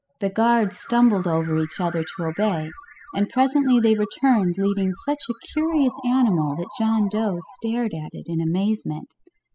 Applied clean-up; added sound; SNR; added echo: classical method spectral subtraction.